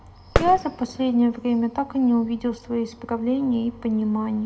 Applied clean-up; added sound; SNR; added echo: none; Fireworks; 7 dB; reverberation time 0.4 s.